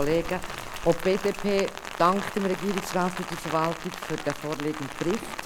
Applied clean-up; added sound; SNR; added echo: none; Rain; 7 dB; none.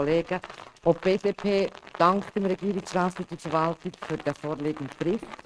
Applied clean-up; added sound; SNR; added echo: neural mask model RNNoise.